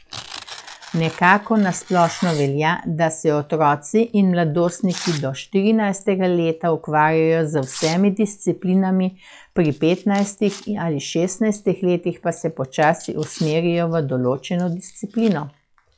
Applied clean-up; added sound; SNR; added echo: classical method log-MMSE.